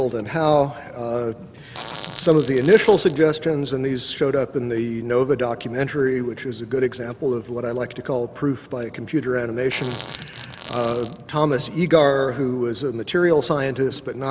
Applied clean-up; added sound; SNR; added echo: none; Fart; 17 dB; none.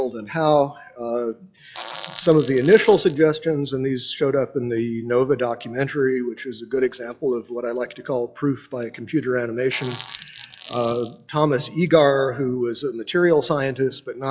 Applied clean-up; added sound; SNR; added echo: classical method log-MMSE.